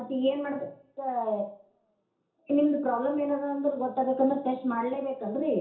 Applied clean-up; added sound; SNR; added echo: none; none; none; reverberation time 0.7 s.